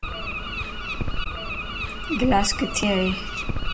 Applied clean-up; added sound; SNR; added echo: none; Bird; 0 dB; reverberation time 0.4 s.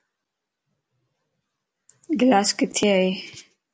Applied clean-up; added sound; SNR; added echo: none; none; none; none.